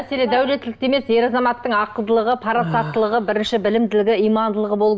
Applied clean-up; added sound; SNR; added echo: none; none; none; none.